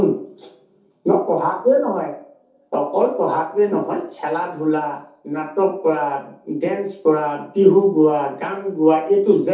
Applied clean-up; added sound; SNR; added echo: none; none; none; reverberation time 0.5 s.